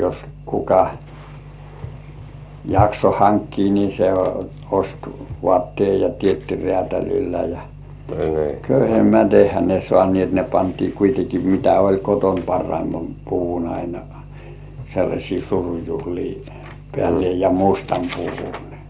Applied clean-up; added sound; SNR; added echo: none; none; none; none.